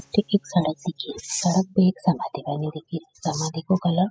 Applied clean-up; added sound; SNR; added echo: classical method spectral subtraction.